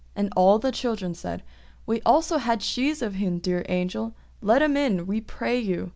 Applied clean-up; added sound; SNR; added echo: none; none; none; none.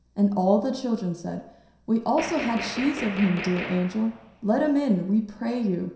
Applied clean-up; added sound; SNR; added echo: none; Gunshot, gunfire; 10 dB; reverberation time 0.7 s.